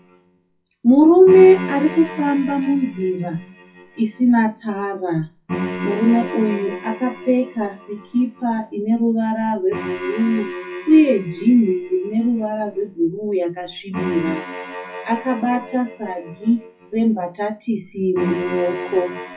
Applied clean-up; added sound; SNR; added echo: classical method WPE with log-MMSE.